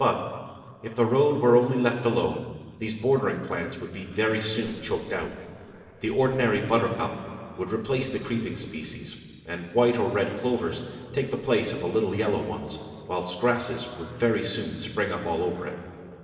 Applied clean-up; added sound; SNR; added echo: neural separator model SepFormer DNS4.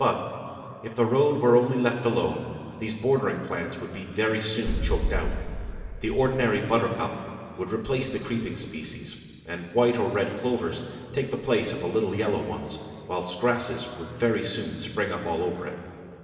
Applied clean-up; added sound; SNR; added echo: none; Boom; 2 dB; reverberation time 2.7 s.